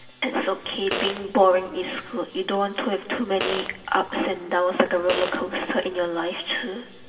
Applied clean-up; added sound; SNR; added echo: none; Fart; 9 dB; reverberation time 1.7 s.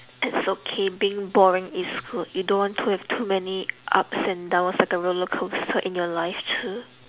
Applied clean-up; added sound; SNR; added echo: none; none; none; none.